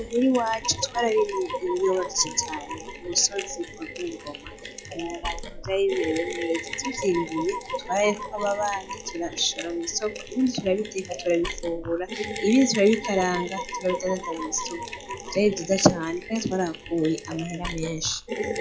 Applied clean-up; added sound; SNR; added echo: classical method log-MMSE.